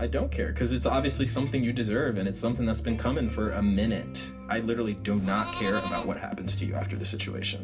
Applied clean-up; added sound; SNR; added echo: none; Livestock, farm animals, working animals; 7 dB; reverberation time 0.4 s.